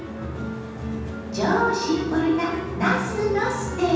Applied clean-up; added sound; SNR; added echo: none; Wind; 20 dB; reverberation time 1.1 s.